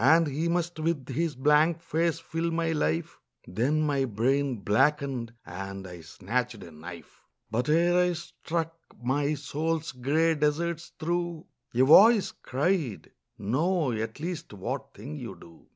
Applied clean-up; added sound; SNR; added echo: none; none; none; none.